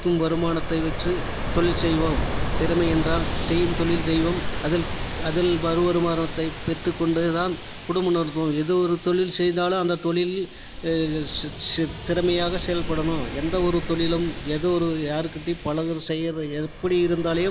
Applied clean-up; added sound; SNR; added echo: none; Ocean; 5 dB; none.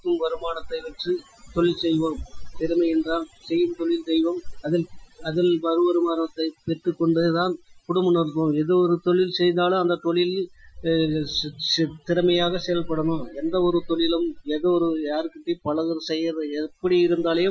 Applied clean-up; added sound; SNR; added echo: classical method Wiener filter.